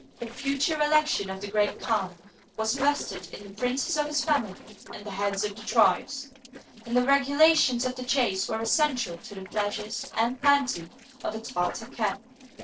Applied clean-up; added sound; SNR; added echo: neural separator model SepFormer DNS4.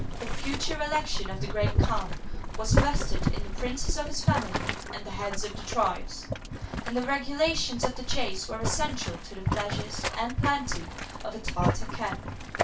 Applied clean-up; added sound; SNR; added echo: none; Boiling; -1 dB; reverberation time 0.2 s.